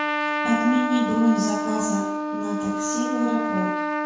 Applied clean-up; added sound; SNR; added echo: none; Trumpet; 1 dB; reverberation time 0.6 s.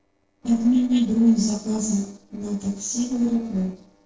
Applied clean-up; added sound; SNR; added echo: neural separator model SepFormer DNS4.